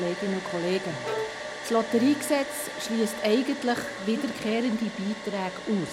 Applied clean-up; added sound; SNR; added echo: none; Domestic sounds, home sounds + Bowed string instrument; 8 dB; none.